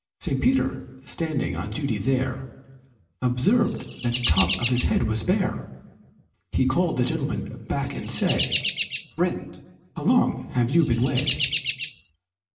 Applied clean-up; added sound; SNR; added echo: none; Chirp, tweet; 5 dB; reverberation time 0.8 s.